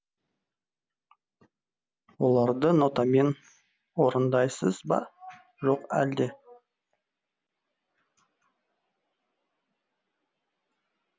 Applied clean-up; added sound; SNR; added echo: none; none; none; none.